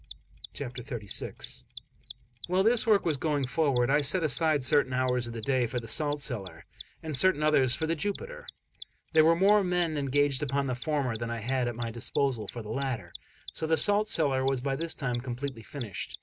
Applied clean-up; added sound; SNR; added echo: none; Mechanisms; 19 dB; none.